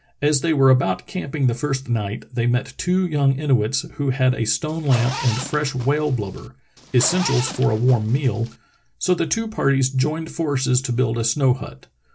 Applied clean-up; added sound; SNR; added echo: none; Zipper (clothing); 12 dB; none.